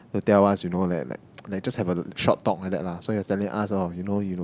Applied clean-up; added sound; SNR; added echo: none; none; none; none.